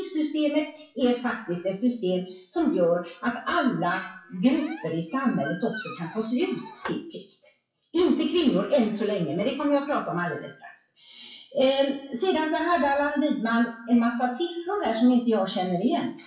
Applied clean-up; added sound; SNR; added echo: classical method WPE with log-MMSE.